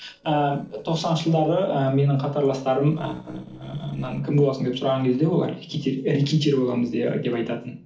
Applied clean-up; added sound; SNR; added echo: neural separator model SepFormer DNS4.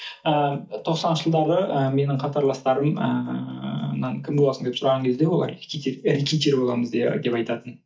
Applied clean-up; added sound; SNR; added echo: neural mask model DeepFilterNet 3.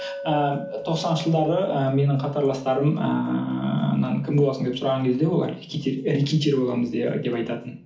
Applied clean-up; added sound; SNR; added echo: none; Chink, clink; 18 dB; reverberation time 0.4 s.